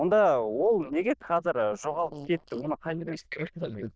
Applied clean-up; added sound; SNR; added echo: neural diffusion model UNIVERSE++.